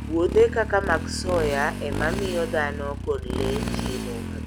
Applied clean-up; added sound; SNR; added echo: none; Motorcycle; 4 dB; none.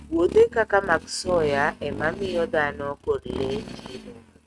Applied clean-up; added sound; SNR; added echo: neural mask model RNNoise.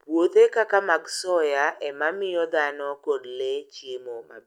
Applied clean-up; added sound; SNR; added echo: none; none; none; none.